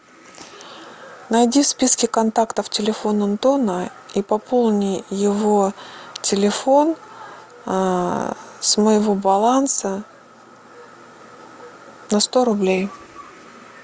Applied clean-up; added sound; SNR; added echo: none; none; none; none.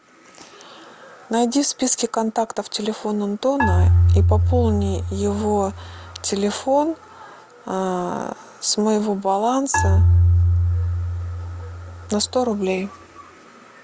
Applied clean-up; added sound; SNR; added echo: none; Marimba, xylophone; -4 dB; none.